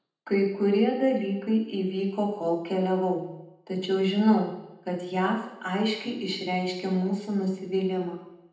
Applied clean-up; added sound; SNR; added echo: none; none; none; reverberation time 0.8 s.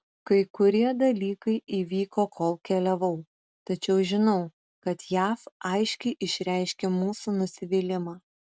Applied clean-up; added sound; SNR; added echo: none; none; none; none.